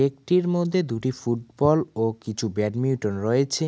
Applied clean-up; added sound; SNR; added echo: none; none; none; none.